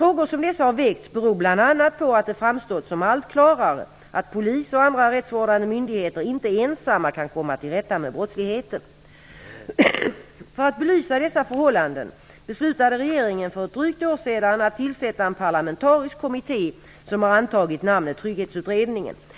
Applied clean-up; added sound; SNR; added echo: none; none; none; none.